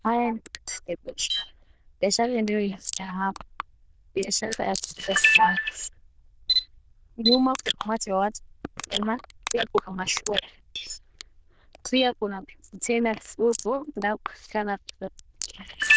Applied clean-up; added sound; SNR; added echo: neural diffusion model UNIVERSE++.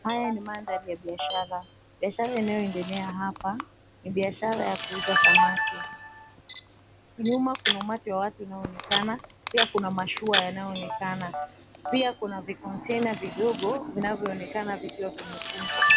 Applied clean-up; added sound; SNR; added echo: none; Camera; -1 dB; none.